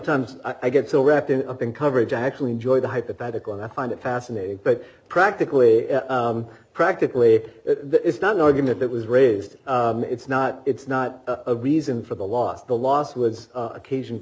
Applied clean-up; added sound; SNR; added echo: none; none; none; none.